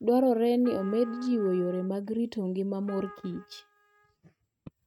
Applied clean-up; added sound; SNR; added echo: neural mask model RNNoise.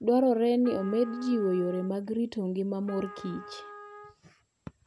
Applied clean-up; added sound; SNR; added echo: none; Trumpet; 18 dB; none.